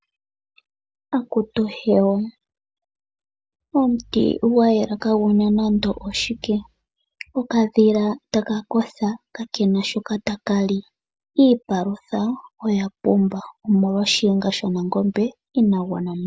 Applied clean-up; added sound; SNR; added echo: none; none; none; none.